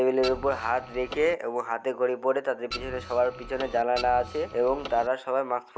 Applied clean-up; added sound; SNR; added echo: none; Printer; 12 dB; none.